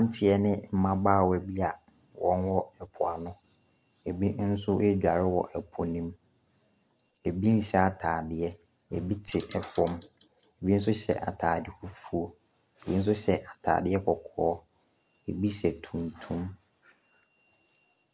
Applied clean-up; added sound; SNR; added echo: none; none; none; none.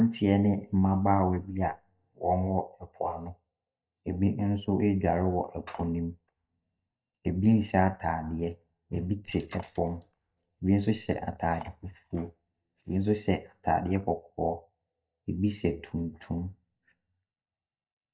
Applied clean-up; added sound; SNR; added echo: neural mask model DeepFilterNet 3.